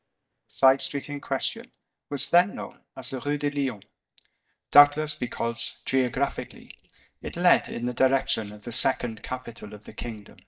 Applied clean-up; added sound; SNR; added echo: neural mask model DeepFilterNet 3.